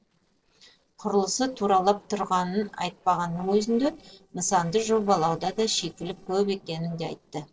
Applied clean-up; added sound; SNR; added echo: neural separator model SepFormer DNS4.